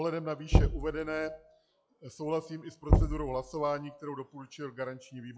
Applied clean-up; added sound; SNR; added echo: classical method log-MMSE.